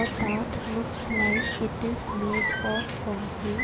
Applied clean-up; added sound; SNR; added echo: none; Bird; -1 dB; none.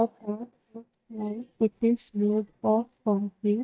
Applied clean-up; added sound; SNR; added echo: neural mask model DeepFilterNet 3.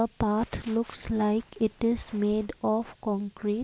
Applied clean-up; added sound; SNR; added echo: none; none; none; none.